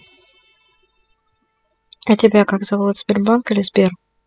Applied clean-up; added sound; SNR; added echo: classical method spectral subtraction.